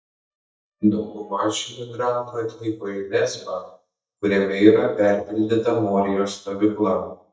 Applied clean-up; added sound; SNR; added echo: neural mask model DeepFilterNet 3.